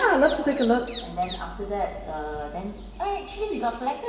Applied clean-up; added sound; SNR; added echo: none; Bird vocalization, bird call, bird song; 12 dB; reverberation time 2.2 s.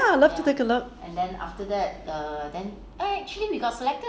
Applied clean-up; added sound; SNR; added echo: none; none; none; none.